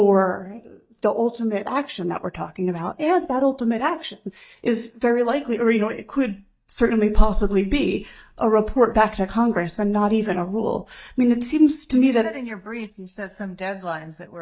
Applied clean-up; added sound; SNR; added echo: neural mask model DeepFilterNet 3.